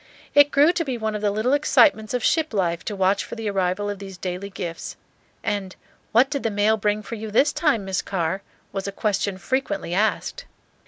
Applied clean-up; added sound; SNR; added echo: none; none; none; none.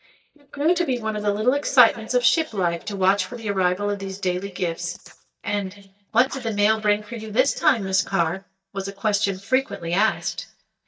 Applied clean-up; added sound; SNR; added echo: neural mask model DeepFilterNet 3.